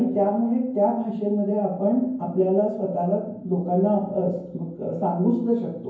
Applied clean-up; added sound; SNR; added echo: none; none; none; reverberation time 0.9 s.